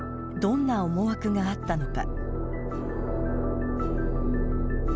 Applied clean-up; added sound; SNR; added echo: none; none; none; none.